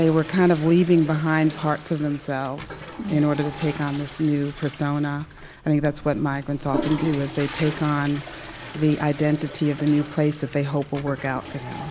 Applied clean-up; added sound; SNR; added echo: none; Toilet flush / Water; 13 dB; none.